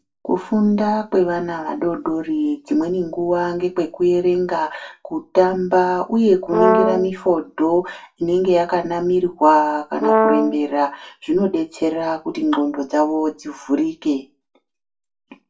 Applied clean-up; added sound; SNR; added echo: none; Brass instrument; 0 dB; reverberation time 0.2 s.